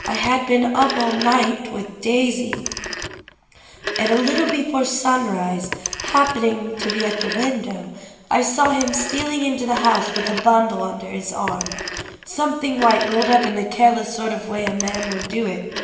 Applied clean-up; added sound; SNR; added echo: none; Telephone; 9 dB; reverberation time 1.3 s.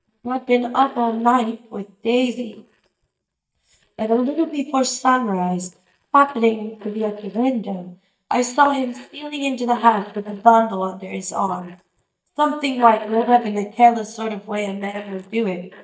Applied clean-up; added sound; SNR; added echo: neural mask model DeepFilterNet 3.